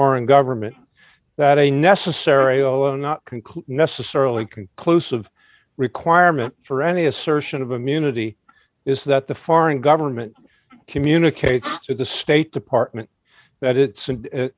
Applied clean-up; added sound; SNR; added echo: none; none; none; none.